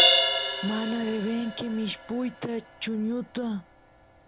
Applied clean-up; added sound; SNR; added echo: none; Crash cymbal; -2 dB; none.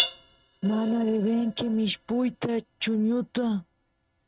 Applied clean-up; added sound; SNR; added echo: neural mask model RNNoise.